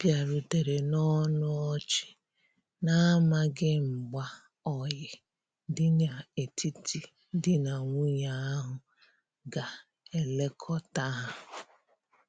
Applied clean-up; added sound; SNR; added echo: none; none; none; none.